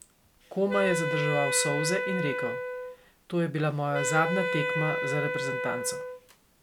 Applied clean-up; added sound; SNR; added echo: none; Wind instrument, woodwind instrument; 1 dB; none.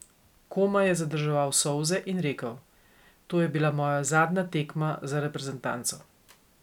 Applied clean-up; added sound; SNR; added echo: none; none; none; none.